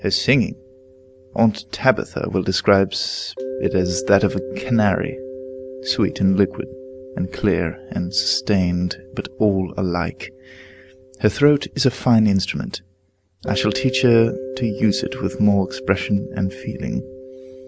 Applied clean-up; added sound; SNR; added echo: none; Mallet percussion; 13 dB; none.